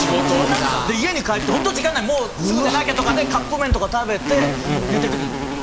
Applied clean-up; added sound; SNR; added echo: none; Insect; 3 dB; none.